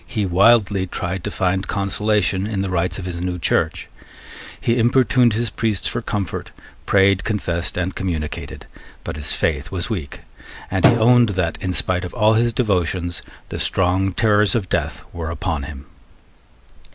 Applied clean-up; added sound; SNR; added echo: none; Drum; 4 dB; none.